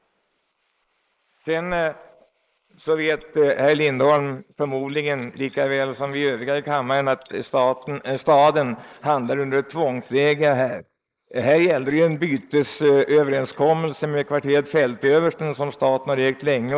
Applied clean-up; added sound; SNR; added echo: neural mask model Resemble Enhance denoiser.